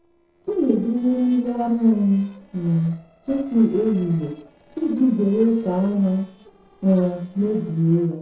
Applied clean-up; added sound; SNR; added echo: neural separator model SepFormer DNS4.